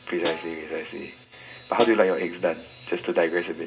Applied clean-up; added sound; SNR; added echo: none; Snare drum; 13 dB; reverberation time 0.2 s.